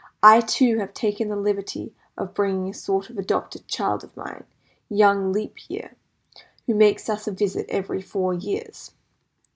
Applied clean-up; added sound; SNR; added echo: none; none; none; none.